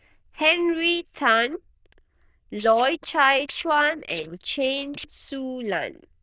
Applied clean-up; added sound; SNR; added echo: neural diffusion model UNIVERSE++.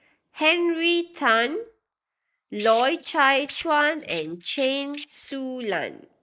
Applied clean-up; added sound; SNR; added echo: neural mask model Resemble Enhance denoiser.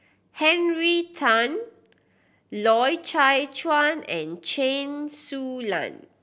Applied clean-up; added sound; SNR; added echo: none; none; none; none.